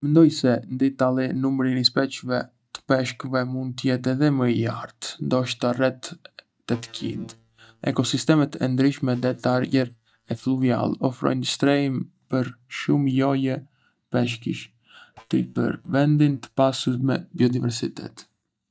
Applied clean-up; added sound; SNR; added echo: neural mask model DeepFilterNet 3.